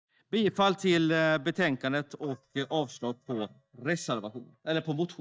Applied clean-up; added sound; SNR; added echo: neural mask model DeepFilterNet 3.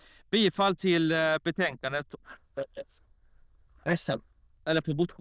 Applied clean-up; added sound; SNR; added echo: neural diffusion model UNIVERSE++.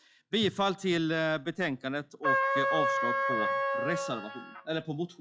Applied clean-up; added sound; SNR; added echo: classical method log-MMSE.